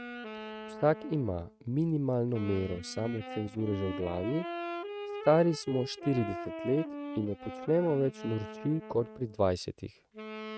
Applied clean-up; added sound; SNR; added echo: neural mask model RNNoise.